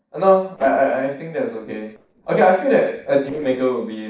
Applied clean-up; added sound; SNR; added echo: neural separator model SepFormer DNS4.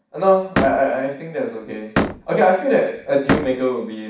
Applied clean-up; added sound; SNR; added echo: none; Slam; 6 dB; reverberation time 0.6 s.